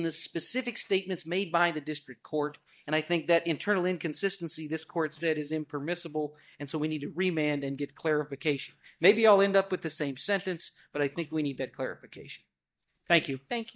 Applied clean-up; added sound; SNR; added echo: neural mask model DeepFilterNet 3.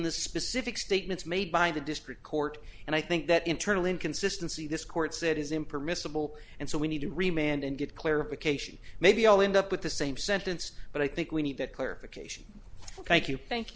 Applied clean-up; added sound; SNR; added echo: none; none; none; none.